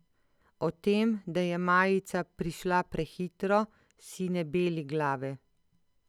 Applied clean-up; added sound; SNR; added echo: none; none; none; none.